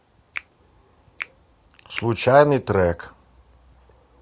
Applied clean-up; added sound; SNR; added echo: none; Finger snapping; 13 dB; none.